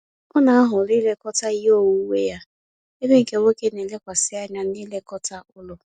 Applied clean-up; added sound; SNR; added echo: none; none; none; none.